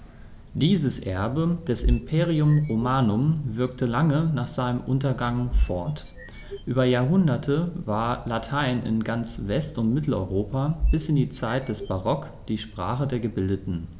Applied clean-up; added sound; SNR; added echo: none; Bird vocalization, bird call, bird song; 6 dB; none.